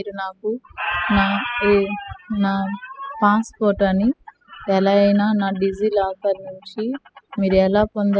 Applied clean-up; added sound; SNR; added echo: classical method spectral subtraction.